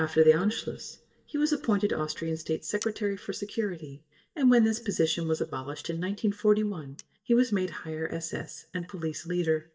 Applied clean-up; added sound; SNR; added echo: neural mask model DeepFilterNet 3.